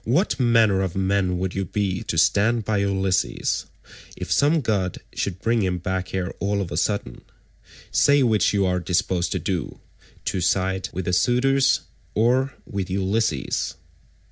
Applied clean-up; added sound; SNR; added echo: none; none; none; none.